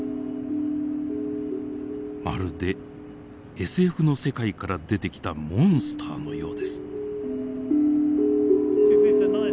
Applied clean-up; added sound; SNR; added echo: none; none; none; none.